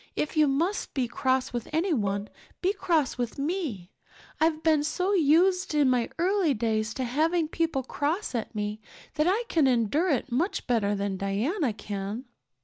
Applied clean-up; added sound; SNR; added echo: neural mask model DeepFilterNet 3.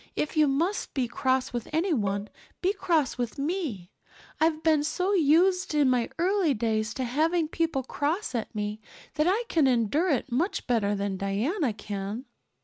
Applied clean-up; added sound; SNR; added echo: neural mask model RNNoise.